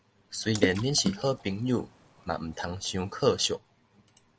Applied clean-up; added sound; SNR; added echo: none; Water / Splash, splatter; 6 dB; none.